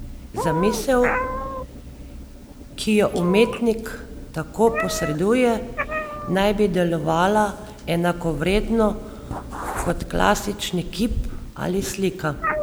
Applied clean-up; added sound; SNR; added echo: none; Meow; 7 dB; none.